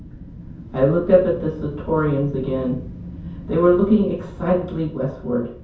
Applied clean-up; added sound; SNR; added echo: none; Wind; 14 dB; reverberation time 0.6 s.